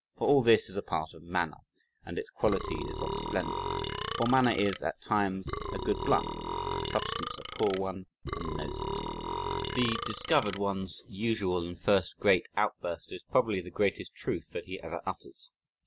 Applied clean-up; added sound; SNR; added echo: none; Burping, eructation; 4 dB; none.